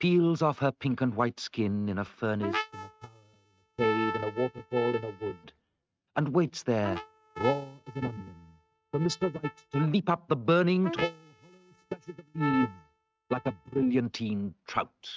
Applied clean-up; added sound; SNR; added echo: neural mask model RNNoise.